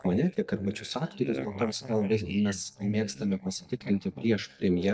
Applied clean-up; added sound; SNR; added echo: neural mask model DeepFilterNet 3.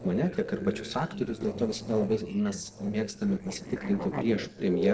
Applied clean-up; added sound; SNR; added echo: neural separator model SepFormer DNS4.